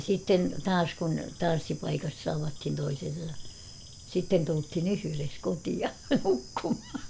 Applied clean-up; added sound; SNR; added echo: none; Bird / Insect; 12 dB; none.